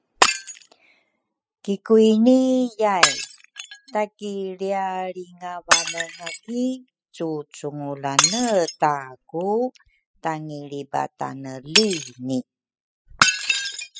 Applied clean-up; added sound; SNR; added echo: classical method spectral subtraction.